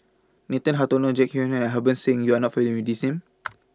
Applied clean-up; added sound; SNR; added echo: none; none; none; none.